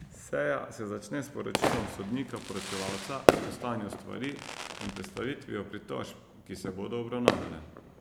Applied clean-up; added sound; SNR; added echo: none; Fireworks; -2 dB; none.